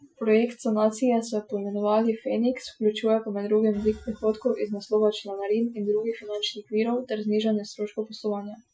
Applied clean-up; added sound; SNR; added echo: classical method Wiener filter.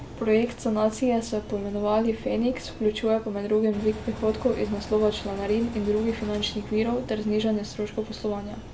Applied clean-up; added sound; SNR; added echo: none; Engine; 13 dB; none.